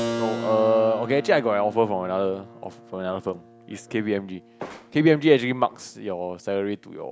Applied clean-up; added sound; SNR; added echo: none; Keyboard (musical); 13 dB; none.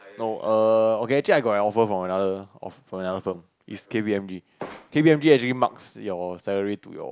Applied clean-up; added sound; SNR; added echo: none; none; none; none.